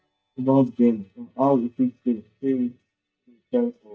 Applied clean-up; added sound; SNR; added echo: neural mask model DeepFilterNet 3.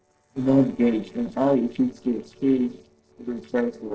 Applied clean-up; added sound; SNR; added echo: neural separator model SepFormer DNS4.